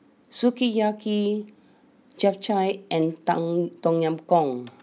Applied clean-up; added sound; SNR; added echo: none; none; none; none.